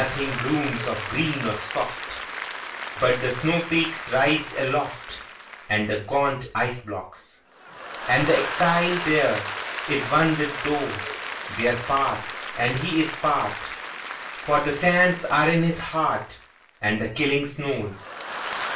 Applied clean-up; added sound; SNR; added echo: none; Applause / Crowd; 9 dB; reverberation time 0.3 s.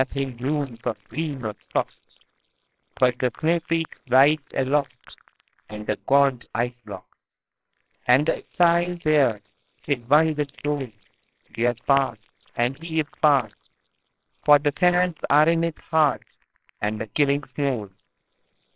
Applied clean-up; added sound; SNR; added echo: neural separator model SepFormer WHAMR!.